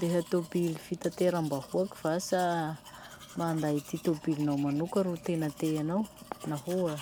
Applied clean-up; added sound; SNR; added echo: none; Domestic sounds, home sounds; 18 dB; none.